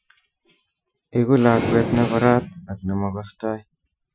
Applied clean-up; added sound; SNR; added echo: classical method Wiener filter.